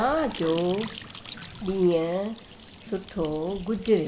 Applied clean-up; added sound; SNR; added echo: none; Trickle, dribble / Bathtub (filling or washing) / Sink (filling or washing) / Gurgling / Splash, splatter; 11 dB; none.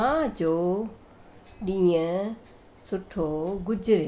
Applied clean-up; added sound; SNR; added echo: none; none; none; none.